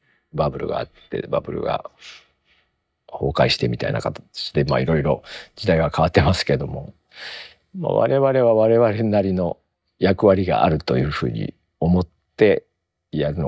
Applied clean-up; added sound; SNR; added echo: neural mask model DeepFilterNet 3.